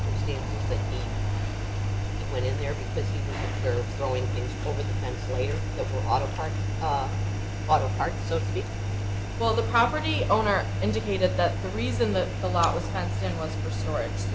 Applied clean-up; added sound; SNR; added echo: none; Engine; -1 dB; none.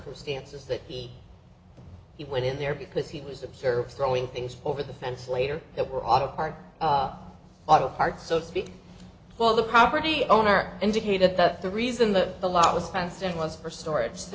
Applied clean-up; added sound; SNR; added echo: none; none; none; none.